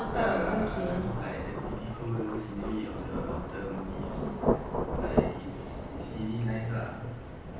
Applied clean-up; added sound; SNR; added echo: none; Rain / Thunderstorm; 0 dB; reverberation time 0.9 s.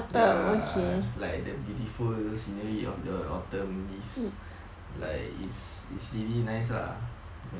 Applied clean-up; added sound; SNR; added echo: none; none; none; none.